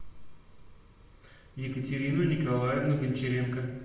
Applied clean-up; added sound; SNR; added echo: none; none; none; reverberation time 0.8 s.